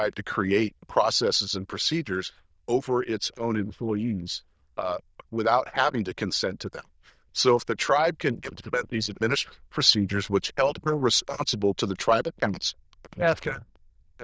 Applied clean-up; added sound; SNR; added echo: neural diffusion model UNIVERSE++.